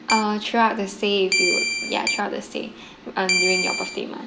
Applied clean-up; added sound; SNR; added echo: none; Keyboard (musical); 2 dB; reverberation time 0.2 s.